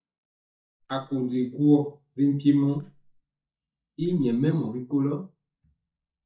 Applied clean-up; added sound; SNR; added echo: neural mask model DeepFilterNet 3.